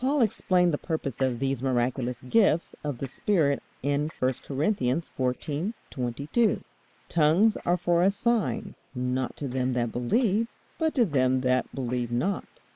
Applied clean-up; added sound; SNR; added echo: neural mask model Resemble Enhance denoiser.